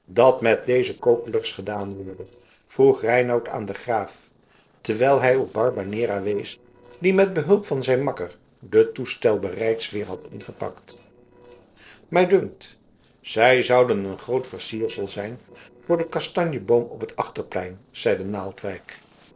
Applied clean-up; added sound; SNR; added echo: neural separator model SepFormer DNS4.